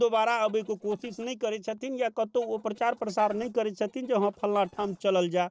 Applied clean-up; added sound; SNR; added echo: neural separator model SepFormer DNS4.